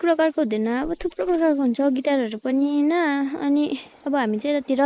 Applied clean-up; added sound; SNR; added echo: neural mask model Resemble Enhance denoiser.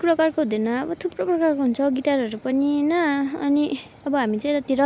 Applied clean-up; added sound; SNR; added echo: none; none; none; none.